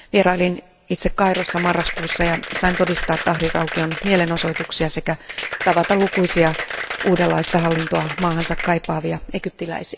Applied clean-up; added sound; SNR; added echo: none; Applause; 5 dB; none.